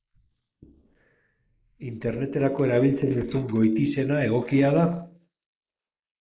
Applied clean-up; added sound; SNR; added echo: neural mask model Resemble Enhance denoiser.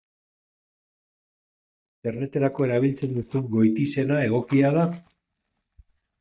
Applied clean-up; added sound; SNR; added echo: neural mask model DeepFilterNet 3.